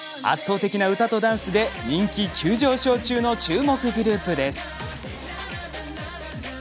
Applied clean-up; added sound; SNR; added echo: none; none; none; none.